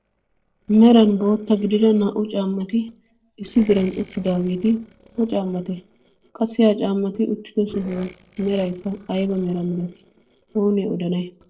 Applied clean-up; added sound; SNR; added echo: neural separator model SepFormer DNS4.